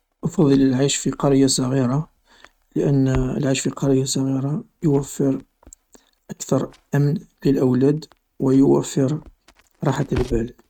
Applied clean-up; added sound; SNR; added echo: neural mask model RNNoise.